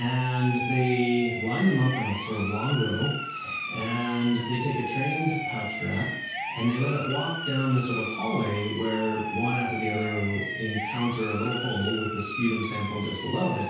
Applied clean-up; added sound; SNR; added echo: none; Siren; 6 dB; reverberation time 0.6 s.